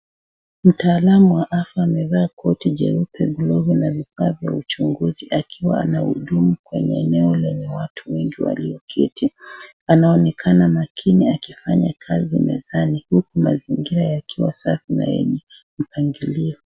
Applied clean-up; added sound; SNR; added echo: none; none; none; none.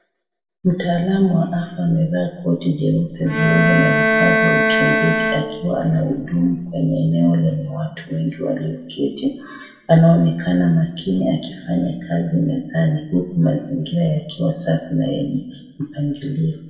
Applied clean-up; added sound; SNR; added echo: none; Bowed string instrument; 0 dB; reverberation time 0.8 s.